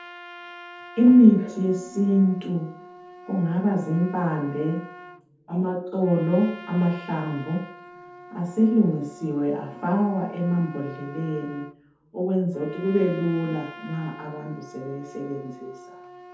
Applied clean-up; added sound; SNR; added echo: none; Trumpet; 19 dB; reverberation time 0.6 s.